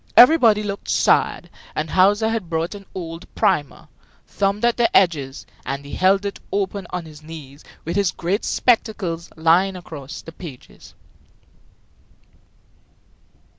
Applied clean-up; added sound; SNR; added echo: none; none; none; none.